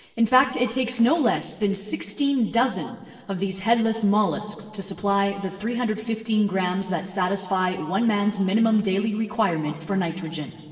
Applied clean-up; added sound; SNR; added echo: neural separator model SepFormer DNS4.